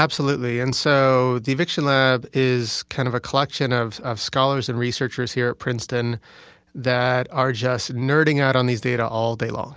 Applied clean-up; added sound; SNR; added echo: none; none; none; none.